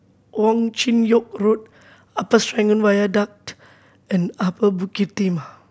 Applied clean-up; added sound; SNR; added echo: none; none; none; none.